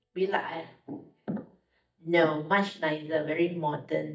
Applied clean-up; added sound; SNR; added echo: neural mask model DeepFilterNet 3.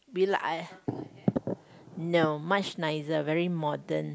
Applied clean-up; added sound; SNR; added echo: none; none; none; none.